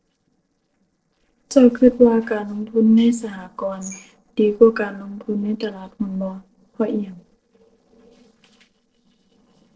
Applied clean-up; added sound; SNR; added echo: neural separator model SepFormer DNS4.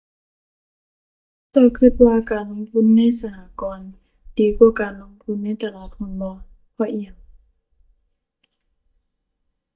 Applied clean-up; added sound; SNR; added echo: neural mask model DeepFilterNet 3.